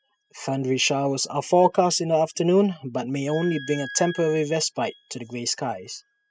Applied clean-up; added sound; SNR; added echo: classical method spectral subtraction.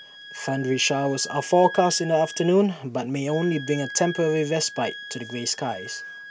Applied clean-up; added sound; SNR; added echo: none; Wind instrument, woodwind instrument; 15 dB; none.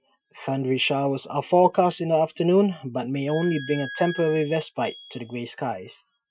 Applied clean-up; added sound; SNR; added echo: classical method Wiener filter.